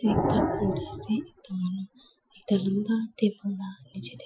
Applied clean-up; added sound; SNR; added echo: classical method Wiener filter.